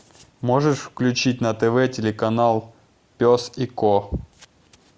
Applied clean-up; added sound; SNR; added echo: none; none; none; none.